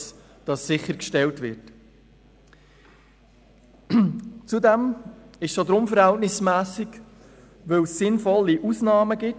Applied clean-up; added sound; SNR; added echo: none; none; none; none.